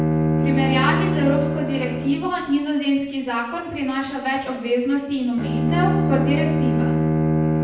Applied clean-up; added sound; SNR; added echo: none; Bowed string instrument; -1 dB; reverberation time 0.9 s.